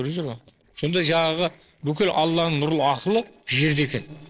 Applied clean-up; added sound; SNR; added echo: neural separator model SepFormer DNS4.